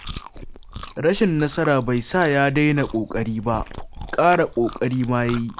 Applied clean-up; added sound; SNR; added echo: none; Chewing, mastication; 14 dB; none.